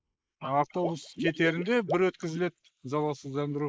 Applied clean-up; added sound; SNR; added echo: neural mask model Resemble Enhance denoiser.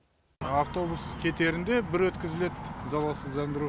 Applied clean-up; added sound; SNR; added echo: none; none; none; none.